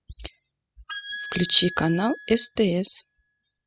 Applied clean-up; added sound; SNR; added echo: classical method spectral subtraction.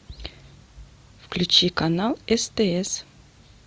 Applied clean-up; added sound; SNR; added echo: none; none; none; none.